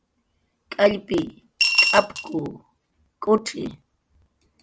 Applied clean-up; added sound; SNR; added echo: none; Coin (dropping) / Glass; -4 dB; none.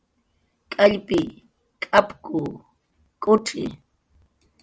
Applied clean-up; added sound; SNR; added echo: none; none; none; none.